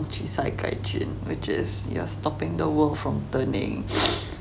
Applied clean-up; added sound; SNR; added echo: none; none; none; none.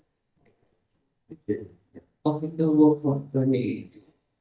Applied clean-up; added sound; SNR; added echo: neural mask model DeepFilterNet 3.